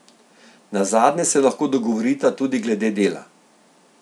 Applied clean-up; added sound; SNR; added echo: none; none; none; none.